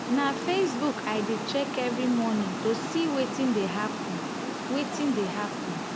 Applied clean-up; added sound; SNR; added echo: none; Water; 4 dB; none.